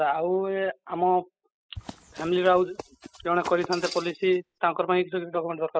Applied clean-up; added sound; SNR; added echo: classical method spectral subtraction.